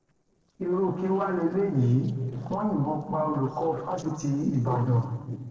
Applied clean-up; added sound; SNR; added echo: neural separator model SepFormer DNS4.